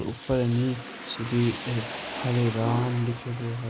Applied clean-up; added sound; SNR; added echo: none; Rain; 9 dB; none.